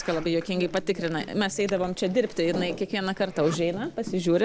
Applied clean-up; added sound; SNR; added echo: none; Zipper (clothing); 18 dB; none.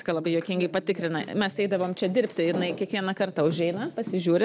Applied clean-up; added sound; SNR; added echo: none; none; none; none.